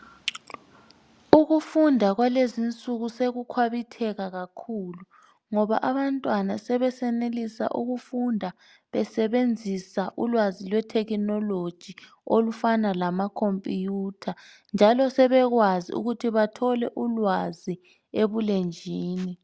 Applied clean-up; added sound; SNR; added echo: none; none; none; none.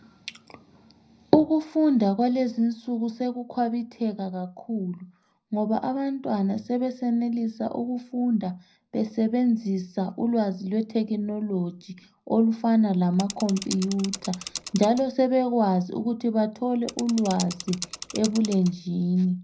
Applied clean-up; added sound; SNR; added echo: none; Mechanisms / Bicycle; 13 dB; reverberation time 0.4 s.